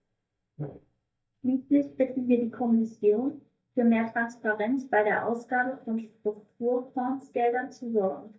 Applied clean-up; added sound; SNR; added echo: neural mask model DeepFilterNet 3.